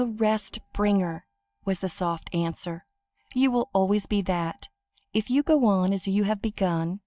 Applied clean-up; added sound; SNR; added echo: neural mask model DeepFilterNet 3.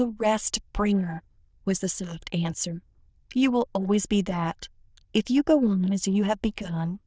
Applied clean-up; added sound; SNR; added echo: neural diffusion model UNIVERSE++.